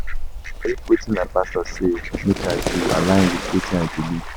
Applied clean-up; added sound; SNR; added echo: none; Fowl; 4 dB; none.